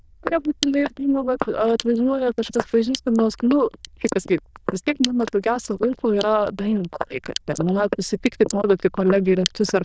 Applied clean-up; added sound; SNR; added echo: neural diffusion model UNIVERSE++.